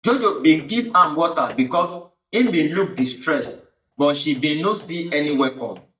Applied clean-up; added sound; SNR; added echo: neural mask model DeepFilterNet 3.